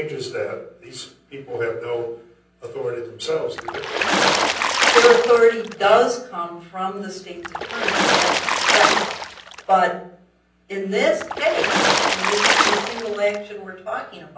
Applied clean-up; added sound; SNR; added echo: none; Water / Splash, splatter; -2 dB; reverberation time 0.6 s.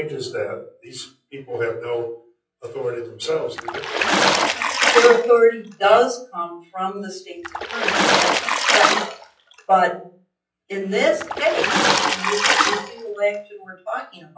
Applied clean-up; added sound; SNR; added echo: classical method WPE with log-MMSE.